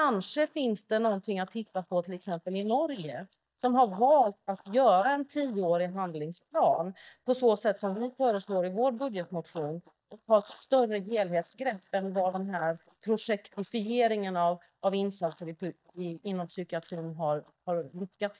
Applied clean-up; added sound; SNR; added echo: neural mask model DeepFilterNet 3.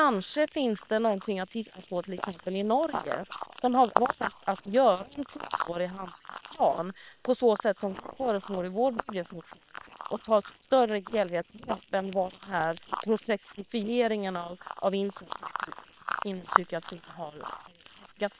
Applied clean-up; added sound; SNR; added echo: neural separator model SepFormer WHAM!.